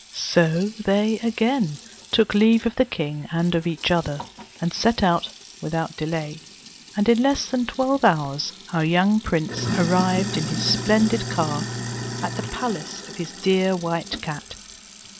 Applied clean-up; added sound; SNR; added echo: none; Sink (filling or washing); 11 dB; none.